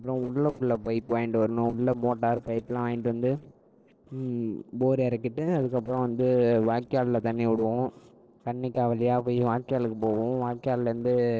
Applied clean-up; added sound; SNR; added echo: neural separator model SepFormer DNS4.